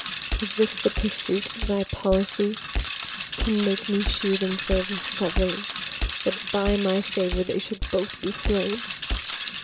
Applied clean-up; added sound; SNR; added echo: none; Bicycle; -1 dB; none.